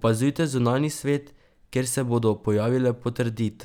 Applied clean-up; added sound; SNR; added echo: none; none; none; none.